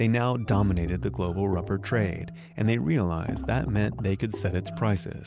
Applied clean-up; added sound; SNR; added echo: none; none; none; none.